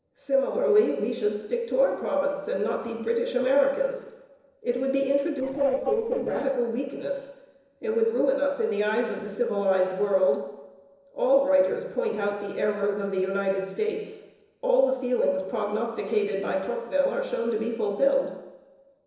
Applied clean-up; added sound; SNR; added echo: neural separator model SepFormer DNS4.